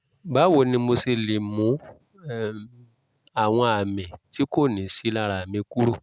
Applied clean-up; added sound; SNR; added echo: none; none; none; none.